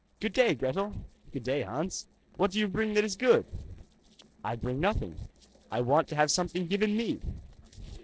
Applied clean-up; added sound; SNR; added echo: neural separator model SepFormer DNS4.